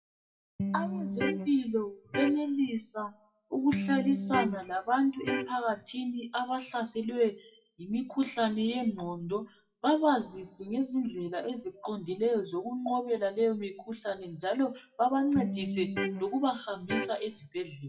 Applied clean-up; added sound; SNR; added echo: classical method WPE with log-MMSE.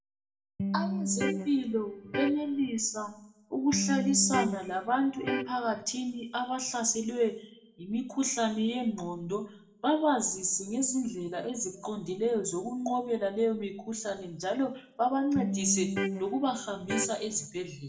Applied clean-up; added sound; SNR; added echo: none; Electric guitar; 3 dB; reverberation time 0.4 s.